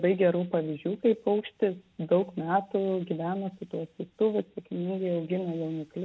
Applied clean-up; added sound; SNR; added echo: none; none; none; none.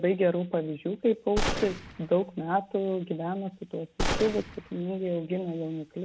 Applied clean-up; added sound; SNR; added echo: none; Gunshot, gunfire; 4 dB; none.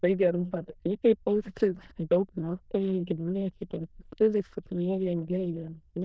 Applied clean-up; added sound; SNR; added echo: neural diffusion model UNIVERSE++.